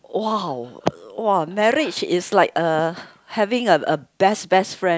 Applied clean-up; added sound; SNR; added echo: none; none; none; none.